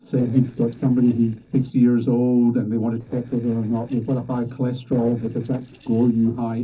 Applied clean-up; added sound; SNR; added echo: neural separator model SepFormer DNS4.